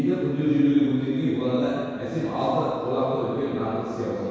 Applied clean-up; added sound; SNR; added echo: none; none; none; reverberation time 2.0 s.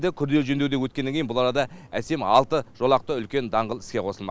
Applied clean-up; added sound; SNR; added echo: none; none; none; none.